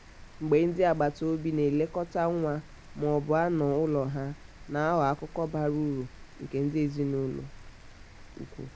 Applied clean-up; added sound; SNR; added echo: none; Rain; 18 dB; none.